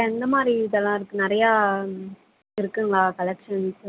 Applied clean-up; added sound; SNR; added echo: none; none; none; none.